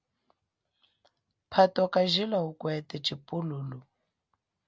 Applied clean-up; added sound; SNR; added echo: none; none; none; none.